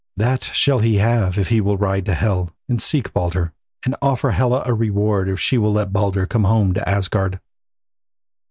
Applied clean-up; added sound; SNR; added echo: none; none; none; none.